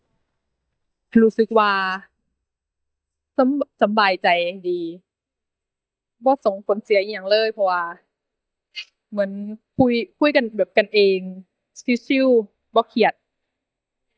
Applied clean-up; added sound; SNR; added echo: neural mask model DeepFilterNet 3.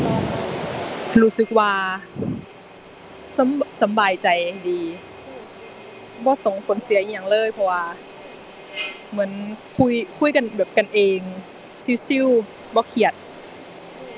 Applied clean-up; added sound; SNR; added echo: none; Drill; 13 dB; none.